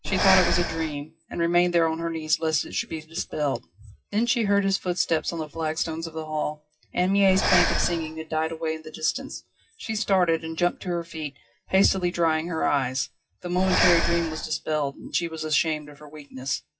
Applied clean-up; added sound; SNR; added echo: classical method WPE with log-MMSE.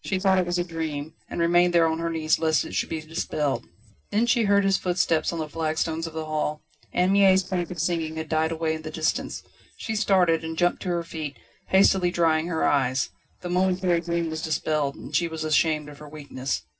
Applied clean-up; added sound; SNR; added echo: neural separator model SepFormer DNS4.